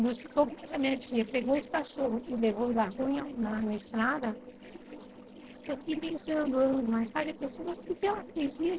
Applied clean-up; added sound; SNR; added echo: neural separator model SepFormer DNS4.